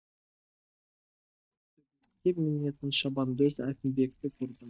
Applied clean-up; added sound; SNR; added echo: neural mask model DeepFilterNet 3.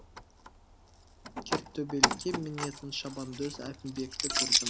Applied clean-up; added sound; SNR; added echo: none; Keys jangling; -5 dB; none.